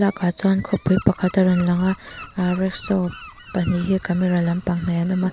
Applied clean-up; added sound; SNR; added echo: none; Gull, seagull; 20 dB; none.